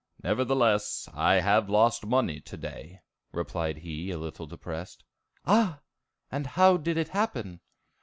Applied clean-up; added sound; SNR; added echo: none; none; none; none.